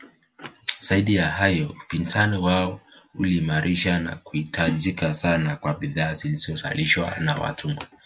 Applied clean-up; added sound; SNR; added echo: none; none; none; none.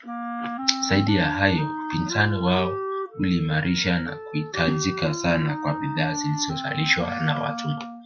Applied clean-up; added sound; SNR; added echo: classical method log-MMSE.